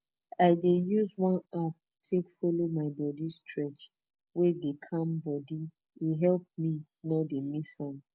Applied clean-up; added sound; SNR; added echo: none; none; none; none.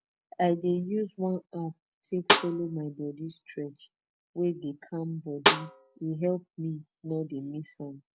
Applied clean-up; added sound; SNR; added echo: none; Snare drum; -3 dB; none.